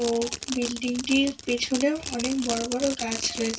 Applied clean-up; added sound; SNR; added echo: none; Fireworks; 8 dB; reverberation time 0.1 s.